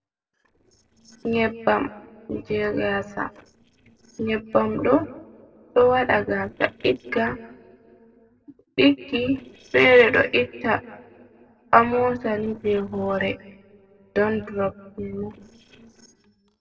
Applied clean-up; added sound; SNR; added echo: neural separator model SepFormer DNS4.